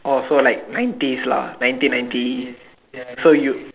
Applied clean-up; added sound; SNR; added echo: none; none; none; none.